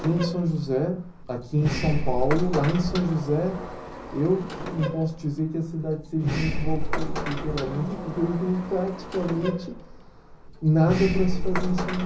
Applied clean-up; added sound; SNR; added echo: none; Sliding door; 3 dB; reverberation time 0.5 s.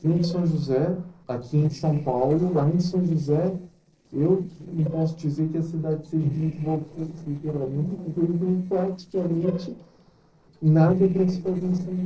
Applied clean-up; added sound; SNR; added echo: neural separator model SepFormer DNS4.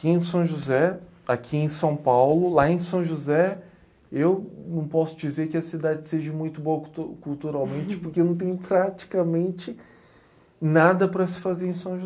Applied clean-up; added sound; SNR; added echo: none; none; none; none.